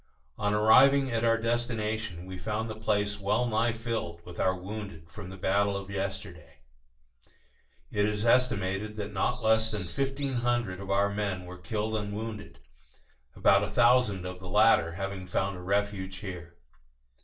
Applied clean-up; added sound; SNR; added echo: none; Bird vocalization, bird call, bird song; 16 dB; reverberation time 0.3 s.